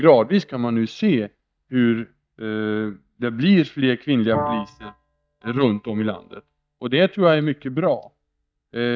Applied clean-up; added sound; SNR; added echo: neural mask model DeepFilterNet 3.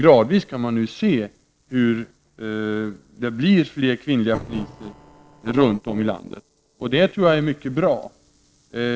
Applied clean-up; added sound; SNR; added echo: neural separator model SepFormer DNS4.